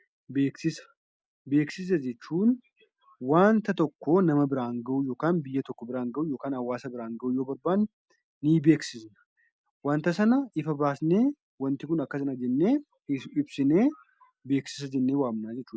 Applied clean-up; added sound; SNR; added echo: none; none; none; none.